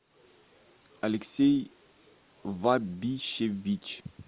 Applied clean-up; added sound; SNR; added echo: none; none; none; none.